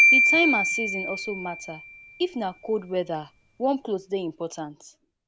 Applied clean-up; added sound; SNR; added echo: none; Marimba, xylophone; -3 dB; none.